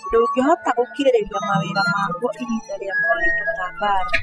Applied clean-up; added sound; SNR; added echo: classical method spectral subtraction.